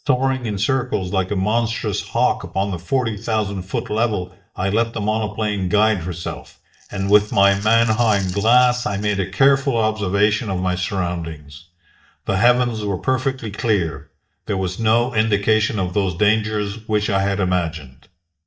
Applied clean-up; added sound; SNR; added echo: neural mask model DeepFilterNet 3.